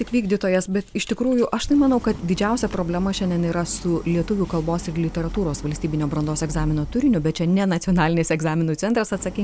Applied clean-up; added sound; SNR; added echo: none; Idling; 14 dB; none.